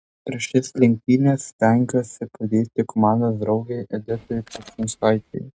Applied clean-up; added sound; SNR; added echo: neural mask model RNNoise.